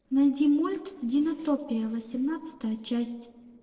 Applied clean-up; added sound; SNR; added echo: neural separator model SepFormer DNS4.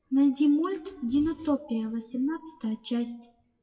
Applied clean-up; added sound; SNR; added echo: classical method WPE with log-MMSE.